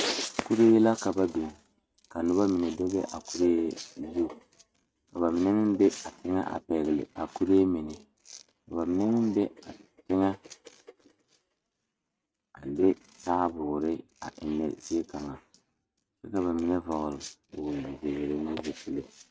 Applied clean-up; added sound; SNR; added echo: neural mask model RNNoise.